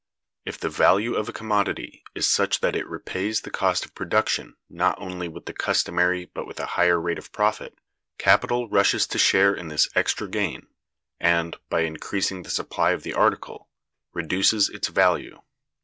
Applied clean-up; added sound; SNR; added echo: none; none; none; none.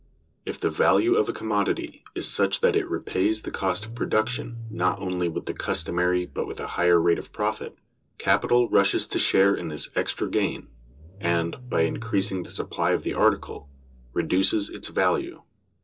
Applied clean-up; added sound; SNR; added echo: none; Engine starting / Car; 18 dB; reverberation time 0.2 s.